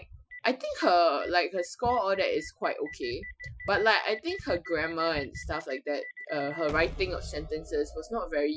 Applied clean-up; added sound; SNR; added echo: classical method Wiener filter.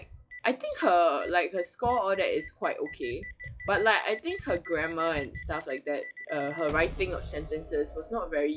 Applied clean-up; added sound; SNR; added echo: classical method log-MMSE.